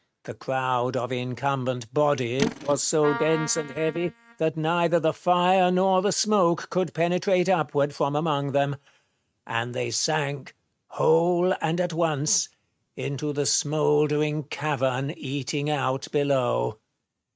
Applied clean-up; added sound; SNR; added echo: neural mask model RNNoise.